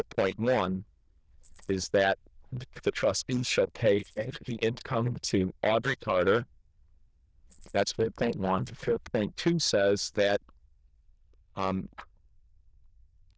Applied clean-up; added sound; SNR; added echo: neural diffusion model UNIVERSE++.